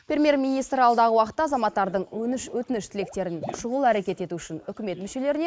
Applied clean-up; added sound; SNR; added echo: neural mask model Resemble Enhance denoiser.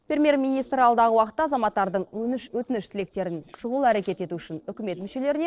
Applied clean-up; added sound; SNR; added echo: neural separator model SepFormer DNS4.